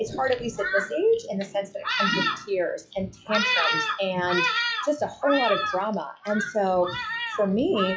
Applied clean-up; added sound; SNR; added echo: classical method log-MMSE.